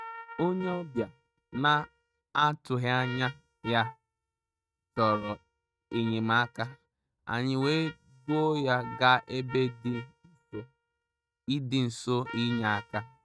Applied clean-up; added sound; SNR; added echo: neural mask model RNNoise.